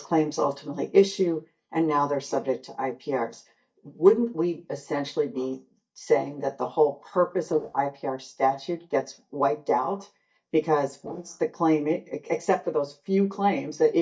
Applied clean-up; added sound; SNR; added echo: neural mask model DeepFilterNet 3.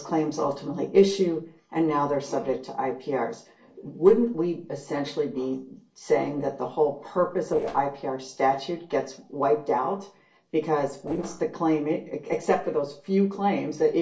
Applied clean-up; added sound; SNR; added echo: neural separator model SepFormer DNS4.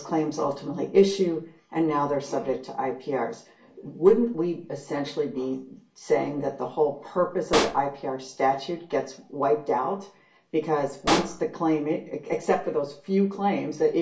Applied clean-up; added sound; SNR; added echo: none; Explosion; 6 dB; reverberation time 0.3 s.